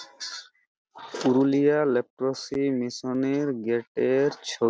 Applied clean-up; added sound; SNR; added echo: none; none; none; none.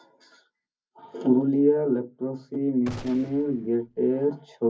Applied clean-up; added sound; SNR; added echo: none; Gunshot, gunfire; 16 dB; reverberation time 0.3 s.